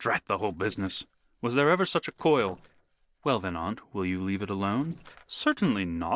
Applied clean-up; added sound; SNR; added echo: neural separator model SepFormer DNS4.